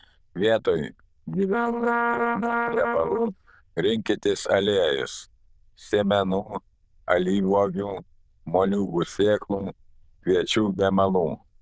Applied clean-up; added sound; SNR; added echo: neural diffusion model UNIVERSE++.